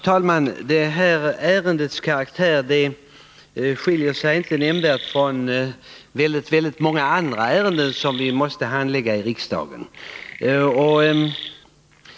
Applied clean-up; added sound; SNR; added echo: none; Chirp, tweet; 14 dB; none.